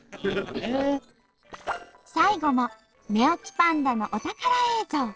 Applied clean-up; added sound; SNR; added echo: neural separator model SepFormer DNS4.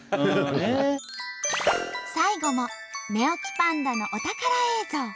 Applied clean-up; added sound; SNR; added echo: none; none; none; none.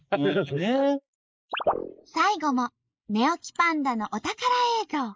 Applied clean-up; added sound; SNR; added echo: neural mask model Resemble Enhance denoiser.